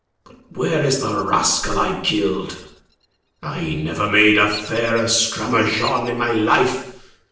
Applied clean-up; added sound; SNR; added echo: neural separator model SepFormer DNS4.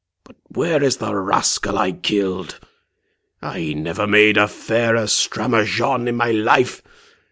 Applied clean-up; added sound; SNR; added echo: none; none; none; none.